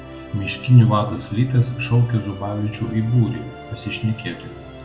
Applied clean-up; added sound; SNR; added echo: none; Musical instrument; 17 dB; reverberation time 0.6 s.